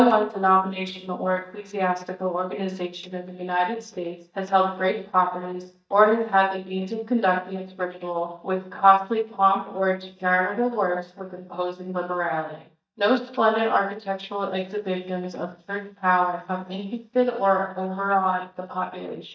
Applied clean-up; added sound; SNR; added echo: neural mask model DeepFilterNet 3.